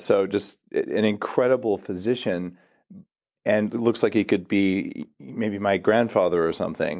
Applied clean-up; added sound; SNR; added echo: none; none; none; none.